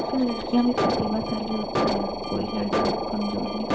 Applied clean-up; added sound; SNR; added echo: none; Alarm; 0 dB; reverberation time 2.4 s.